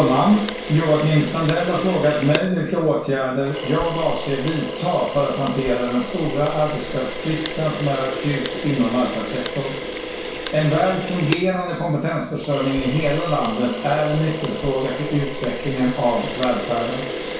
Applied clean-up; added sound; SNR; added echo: none; Camera; 8 dB; reverberation time 0.6 s.